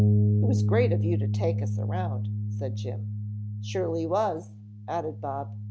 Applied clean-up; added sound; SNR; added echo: none; Bass guitar; -5 dB; none.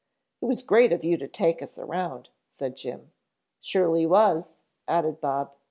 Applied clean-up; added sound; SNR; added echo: none; none; none; none.